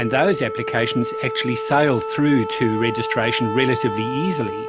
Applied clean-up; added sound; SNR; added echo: none; Wind instrument, woodwind instrument; 6 dB; none.